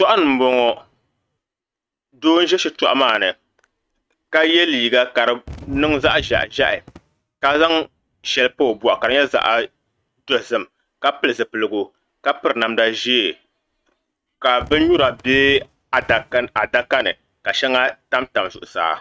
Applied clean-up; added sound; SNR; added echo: neural mask model RNNoise.